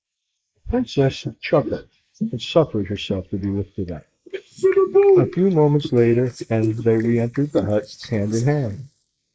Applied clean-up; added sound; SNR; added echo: neural mask model Resemble Enhance denoiser.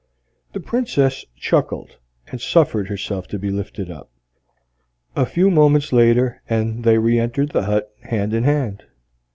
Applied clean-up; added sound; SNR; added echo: none; none; none; none.